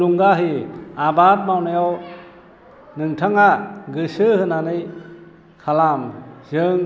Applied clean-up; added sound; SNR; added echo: none; none; none; none.